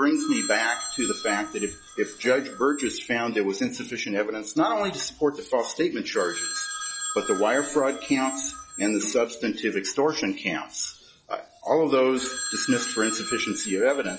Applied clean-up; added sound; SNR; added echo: classical method log-MMSE.